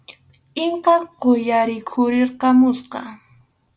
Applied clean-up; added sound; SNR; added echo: none; none; none; none.